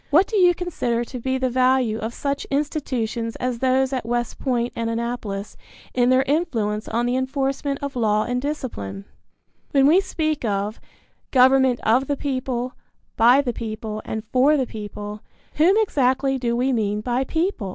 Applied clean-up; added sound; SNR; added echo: none; none; none; none.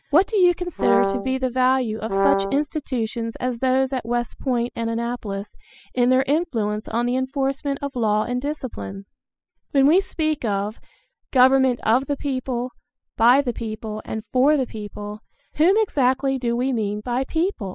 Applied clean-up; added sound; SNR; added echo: classical method spectral subtraction.